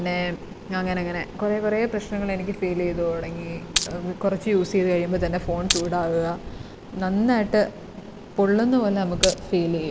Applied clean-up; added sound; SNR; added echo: none; Glass; 3 dB; none.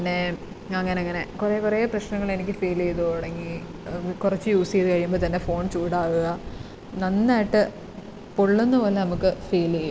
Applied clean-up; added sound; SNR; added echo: none; none; none; none.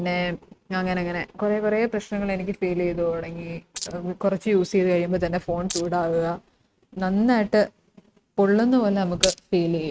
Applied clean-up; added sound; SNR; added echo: neural mask model RNNoise.